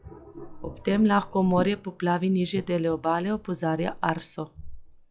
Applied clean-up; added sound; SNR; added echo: classical method log-MMSE.